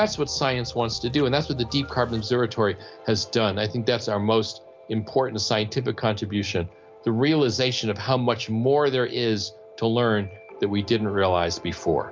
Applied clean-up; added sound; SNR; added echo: none; none; none; none.